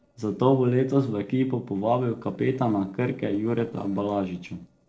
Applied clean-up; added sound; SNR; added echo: neural separator model SepFormer DNS4.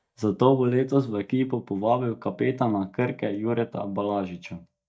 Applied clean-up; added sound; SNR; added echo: neural mask model DeepFilterNet 3.